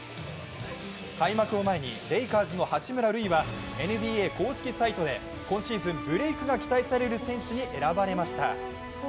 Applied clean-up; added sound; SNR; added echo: none; Hiss; 15 dB; none.